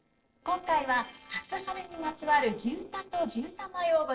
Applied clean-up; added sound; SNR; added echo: neural separator model SepFormer DNS4.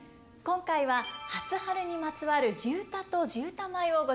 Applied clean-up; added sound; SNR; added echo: none; none; none; none.